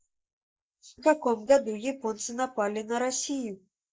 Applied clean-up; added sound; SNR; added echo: neural mask model Resemble Enhance denoiser.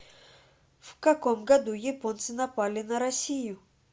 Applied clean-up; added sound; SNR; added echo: none; none; none; none.